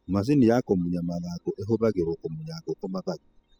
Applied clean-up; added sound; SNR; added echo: classical method spectral subtraction.